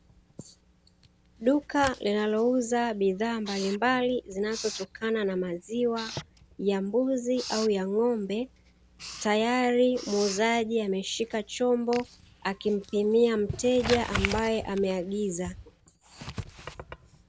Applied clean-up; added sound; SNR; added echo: none; Writing; 13 dB; none.